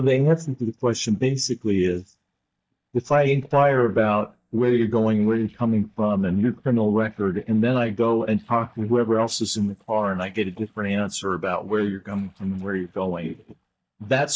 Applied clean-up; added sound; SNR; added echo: neural mask model DeepFilterNet 3.